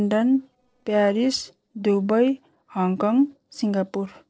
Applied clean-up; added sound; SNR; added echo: neural separator model SepFormer DNS4.